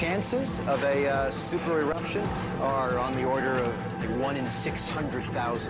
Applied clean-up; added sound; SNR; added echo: none; none; none; none.